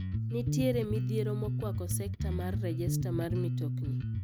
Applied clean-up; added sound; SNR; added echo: none; Bass guitar; -4 dB; none.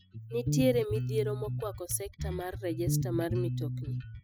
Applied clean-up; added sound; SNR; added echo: classical method spectral subtraction.